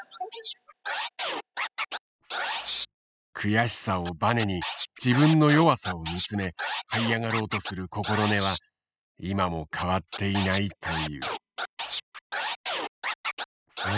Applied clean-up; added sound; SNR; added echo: classical method spectral subtraction.